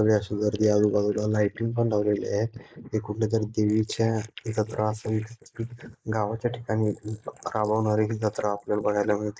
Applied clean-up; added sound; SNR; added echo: neural mask model Resemble Enhance denoiser.